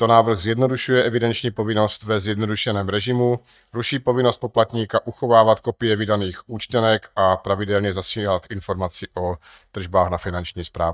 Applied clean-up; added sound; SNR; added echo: neural mask model DeepFilterNet 3.